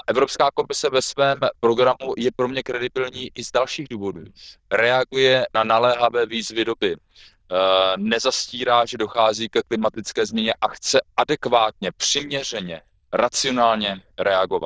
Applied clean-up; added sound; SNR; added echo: neural diffusion model UNIVERSE++.